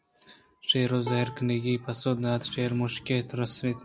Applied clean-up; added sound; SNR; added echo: none; Bowed string instrument; 16 dB; none.